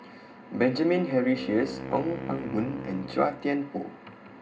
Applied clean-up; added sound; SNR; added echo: none; Wind instrument, woodwind instrument; 10 dB; reverberation time 0.2 s.